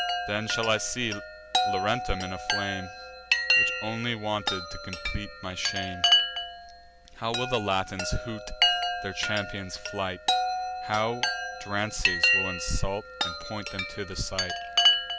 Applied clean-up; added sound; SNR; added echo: none; Chime; -3 dB; none.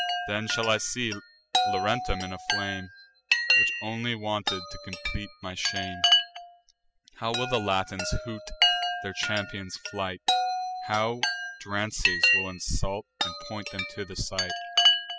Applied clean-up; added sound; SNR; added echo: classical method spectral subtraction.